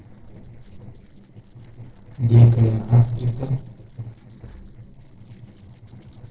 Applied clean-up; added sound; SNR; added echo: neural separator model SepFormer DNS4.